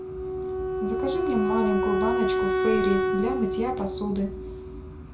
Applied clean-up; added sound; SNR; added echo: none; Wind instrument, woodwind instrument; -2 dB; reverberation time 0.3 s.